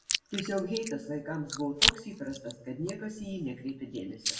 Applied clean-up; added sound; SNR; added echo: none; Chewing, mastication; -1 dB; reverberation time 0.6 s.